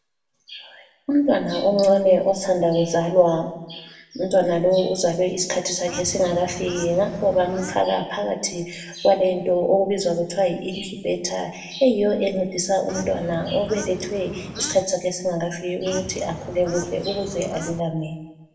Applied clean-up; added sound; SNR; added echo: none; Bird / Fowl; 13 dB; reverberation time 0.8 s.